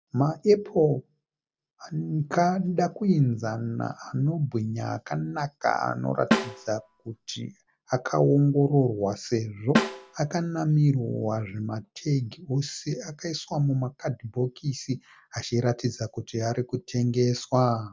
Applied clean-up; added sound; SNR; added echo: none; Snare drum; 4 dB; none.